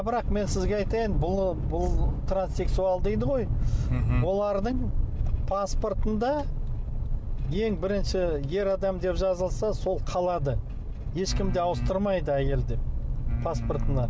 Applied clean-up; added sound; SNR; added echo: none; none; none; none.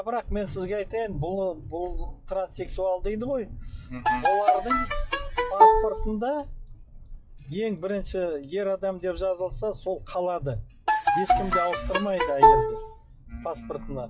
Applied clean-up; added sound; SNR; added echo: classical method log-MMSE.